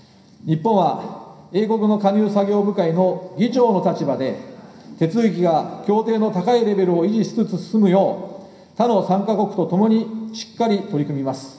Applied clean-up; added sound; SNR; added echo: none; none; none; reverberation time 0.3 s.